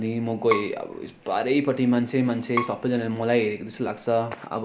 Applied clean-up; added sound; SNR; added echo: none; Bowed string instrument; 11 dB; none.